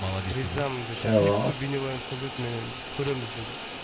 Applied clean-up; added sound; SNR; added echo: none; Bathtub (filling or washing) / Water tap, faucet; -2 dB; none.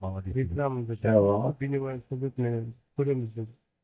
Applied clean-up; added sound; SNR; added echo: neural mask model DeepFilterNet 3.